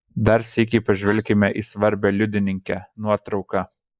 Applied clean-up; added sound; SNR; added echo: neural mask model Resemble Enhance denoiser.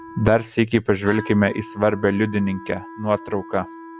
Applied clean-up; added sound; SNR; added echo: none; Wind instrument, woodwind instrument; 16 dB; none.